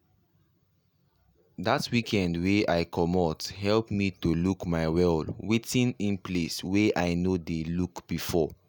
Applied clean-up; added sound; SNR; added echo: none; none; none; none.